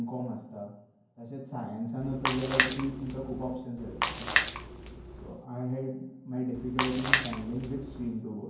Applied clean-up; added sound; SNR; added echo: none; Splash, splatter; -5 dB; reverberation time 0.9 s.